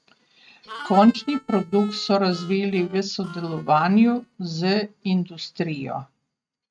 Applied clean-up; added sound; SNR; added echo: neural mask model RNNoise.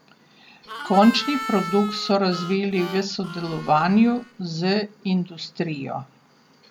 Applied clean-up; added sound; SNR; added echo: none; Harmonica; 12 dB; none.